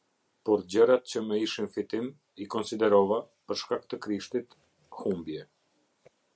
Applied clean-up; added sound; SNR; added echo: none; none; none; none.